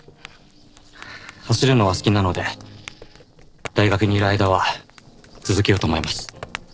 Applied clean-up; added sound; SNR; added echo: neural separator model SepFormer DNS4.